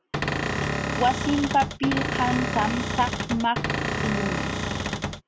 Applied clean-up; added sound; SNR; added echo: none; Cupboard open or close / Door; 0 dB; none.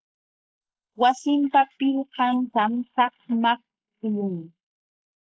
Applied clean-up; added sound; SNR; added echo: neural mask model Resemble Enhance denoiser.